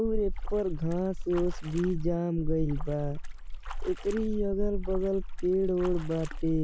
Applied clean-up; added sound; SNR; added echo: none; Splash, splatter; 2 dB; none.